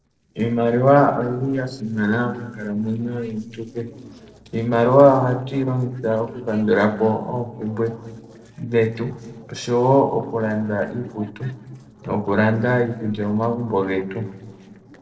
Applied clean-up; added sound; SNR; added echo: neural separator model SepFormer DNS4.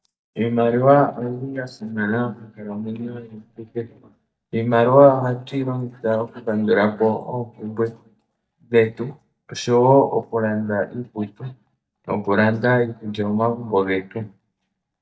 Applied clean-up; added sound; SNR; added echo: neural mask model DeepFilterNet 3.